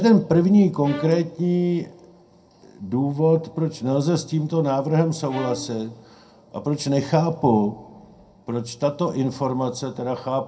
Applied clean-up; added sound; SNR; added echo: none; Bowed string instrument; 15 dB; reverberation time 0.2 s.